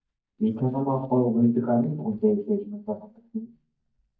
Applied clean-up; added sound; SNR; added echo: neural mask model DeepFilterNet 3.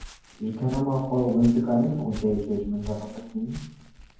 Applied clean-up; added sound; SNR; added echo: none; Walk, footsteps; 16 dB; reverberation time 0.9 s.